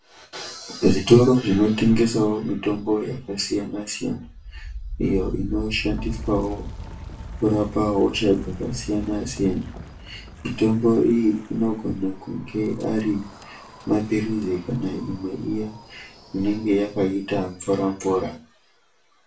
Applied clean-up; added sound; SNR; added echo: none; Wind; 15 dB; reverberation time 0.3 s.